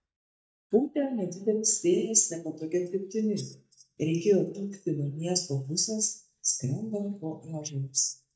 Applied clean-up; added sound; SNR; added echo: neural mask model DeepFilterNet 3.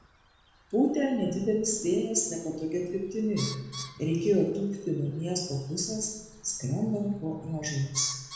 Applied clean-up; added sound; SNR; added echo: none; Bird; 17 dB; reverberation time 1.0 s.